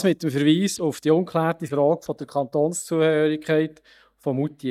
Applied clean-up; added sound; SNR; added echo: neural mask model DeepFilterNet 3.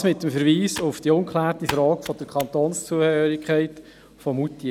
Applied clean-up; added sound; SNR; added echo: none; Computer keyboard; 16 dB; none.